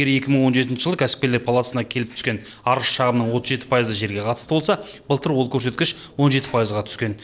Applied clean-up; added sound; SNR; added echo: neural separator model SepFormer DNS4.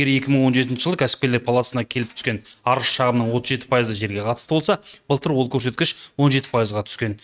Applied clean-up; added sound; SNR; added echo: neural mask model RNNoise.